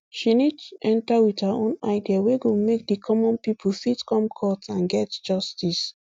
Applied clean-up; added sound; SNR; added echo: none; none; none; none.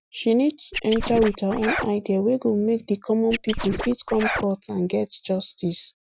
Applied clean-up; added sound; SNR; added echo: none; Scratching (performance technique); 5 dB; none.